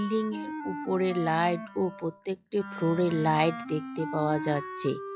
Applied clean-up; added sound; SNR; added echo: classical method log-MMSE.